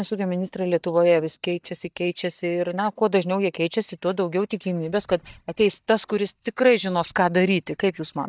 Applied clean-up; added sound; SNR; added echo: neural mask model DeepFilterNet 3.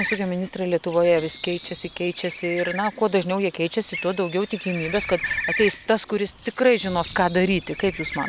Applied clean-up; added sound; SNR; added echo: none; Bird; 10 dB; none.